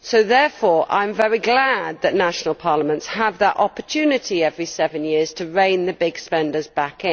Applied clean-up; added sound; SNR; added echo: none; none; none; none.